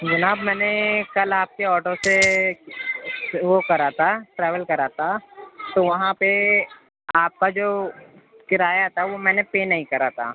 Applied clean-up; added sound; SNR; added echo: none; Coin (dropping); 10 dB; none.